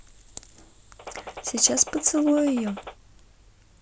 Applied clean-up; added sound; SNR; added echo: none; Gunshot, gunfire; 13 dB; none.